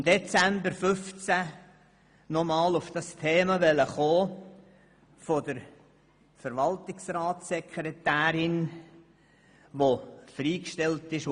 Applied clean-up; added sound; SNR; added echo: none; none; none; none.